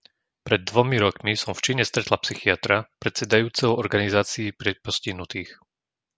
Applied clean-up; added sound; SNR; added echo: none; none; none; none.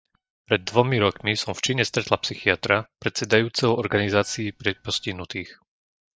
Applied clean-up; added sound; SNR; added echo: neural mask model DeepFilterNet 3.